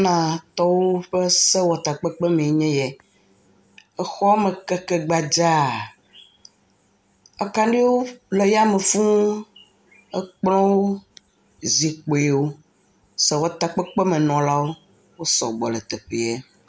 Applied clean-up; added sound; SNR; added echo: none; none; none; none.